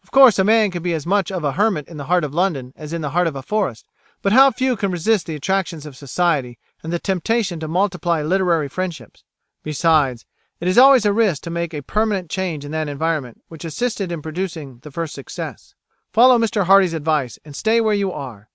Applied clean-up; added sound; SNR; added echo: none; none; none; none.